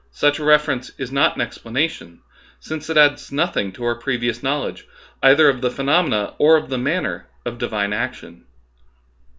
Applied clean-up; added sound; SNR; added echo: none; none; none; none.